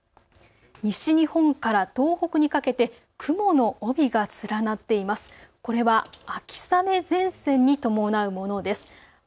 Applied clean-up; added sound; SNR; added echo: none; none; none; none.